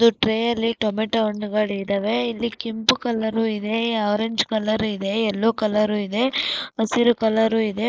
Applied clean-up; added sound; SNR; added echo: neural mask model Resemble Enhance denoiser.